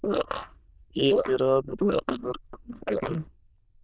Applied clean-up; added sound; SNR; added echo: neural diffusion model UNIVERSE++.